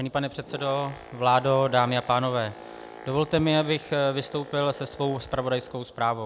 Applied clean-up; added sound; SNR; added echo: none; Boat, Water vehicle; 19 dB; none.